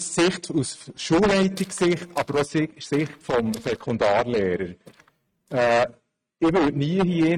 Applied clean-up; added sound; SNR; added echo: neural mask model RNNoise.